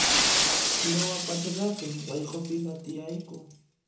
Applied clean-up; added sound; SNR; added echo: none; Shatter; -5 dB; reverberation time 0.7 s.